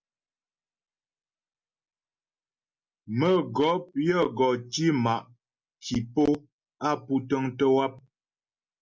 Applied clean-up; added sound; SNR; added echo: none; none; none; none.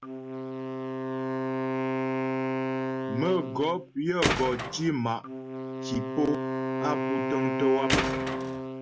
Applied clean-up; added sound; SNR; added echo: none; Tools + Wind instrument, woodwind instrument; -1 dB; none.